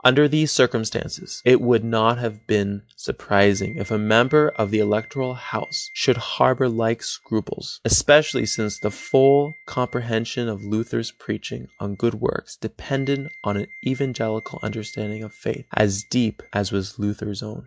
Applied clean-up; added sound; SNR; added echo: classical method log-MMSE.